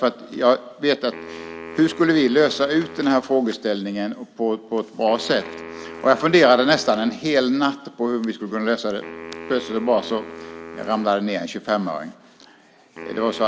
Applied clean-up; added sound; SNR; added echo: none; Wind instrument, woodwind instrument; 17 dB; none.